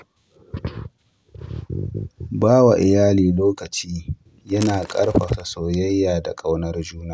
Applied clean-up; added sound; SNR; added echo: none; Crackle / Crushing / Wood; 16 dB; none.